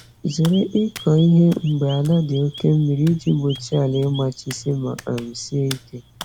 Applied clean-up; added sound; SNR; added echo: none; Hands + Chirp, tweet; 19 dB; none.